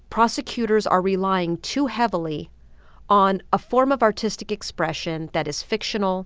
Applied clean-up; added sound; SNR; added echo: none; none; none; none.